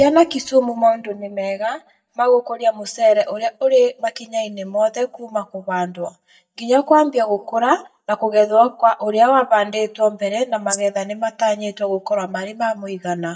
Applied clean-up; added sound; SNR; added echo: neural mask model DeepFilterNet 3.